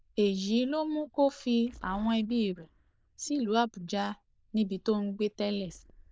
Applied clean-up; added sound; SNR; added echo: neural diffusion model UNIVERSE++.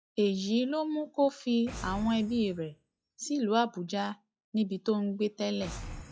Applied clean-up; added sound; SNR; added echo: classical method log-MMSE.